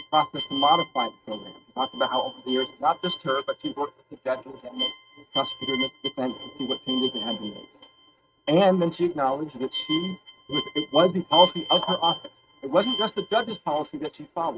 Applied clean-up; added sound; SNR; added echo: neural mask model RNNoise.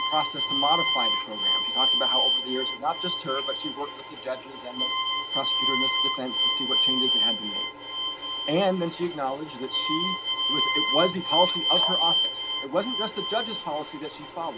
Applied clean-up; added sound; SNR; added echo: none; Bowed string instrument; -4 dB; none.